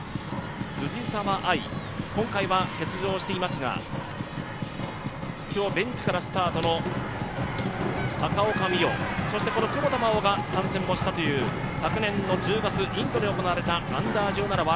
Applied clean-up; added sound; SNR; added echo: none; Car passing by; 20 dB; none.